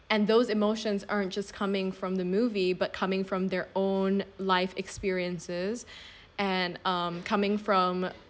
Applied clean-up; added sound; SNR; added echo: none; none; none; none.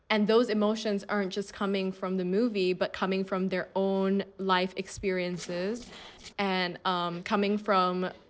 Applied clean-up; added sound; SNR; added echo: neural separator model SepFormer DNS4.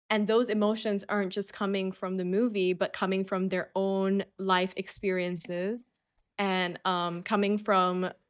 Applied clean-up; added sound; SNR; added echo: neural mask model DeepFilterNet 3.